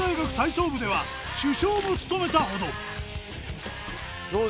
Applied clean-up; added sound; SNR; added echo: none; Motor vehicle (road); 18 dB; none.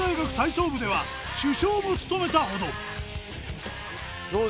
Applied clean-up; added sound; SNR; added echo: none; none; none; none.